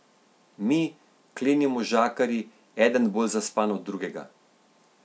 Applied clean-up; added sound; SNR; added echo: none; none; none; none.